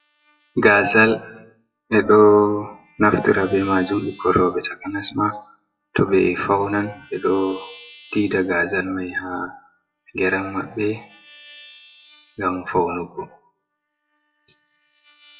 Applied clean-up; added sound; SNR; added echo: classical method WPE with log-MMSE.